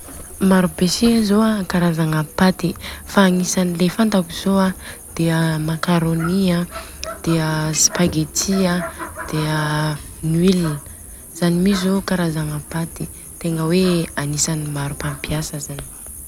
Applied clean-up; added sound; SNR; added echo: none; none; none; none.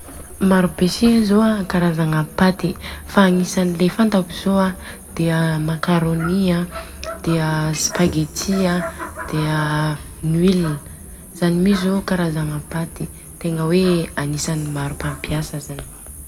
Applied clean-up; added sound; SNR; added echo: none; none; none; reverberation time 1.2 s.